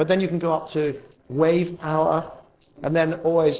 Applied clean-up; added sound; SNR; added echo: neural separator model SepFormer DNS4.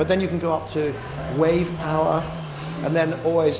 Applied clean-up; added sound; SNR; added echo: none; Car passing by / Idling; 11 dB; none.